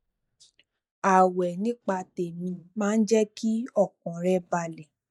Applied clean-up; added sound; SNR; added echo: neural mask model DeepFilterNet 3.